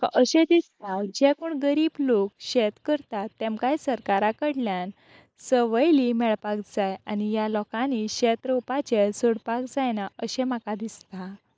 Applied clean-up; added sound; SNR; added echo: neural mask model Resemble Enhance denoiser.